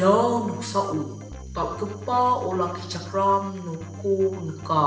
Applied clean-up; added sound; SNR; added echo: none; Keyboard (musical); 14 dB; reverberation time 0.8 s.